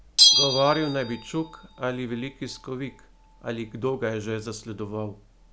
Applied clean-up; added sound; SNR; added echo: none; Bell; -1 dB; none.